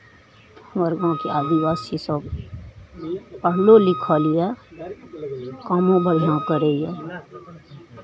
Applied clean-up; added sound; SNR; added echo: none; Wind instrument, woodwind instrument; 10 dB; none.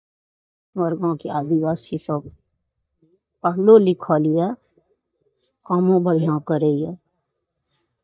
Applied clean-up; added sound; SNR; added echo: neural mask model DeepFilterNet 3.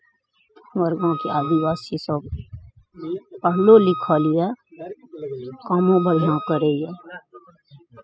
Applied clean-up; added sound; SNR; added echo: classical method spectral subtraction.